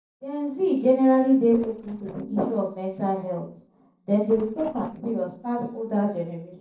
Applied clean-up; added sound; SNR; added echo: neural separator model SepFormer DNS4.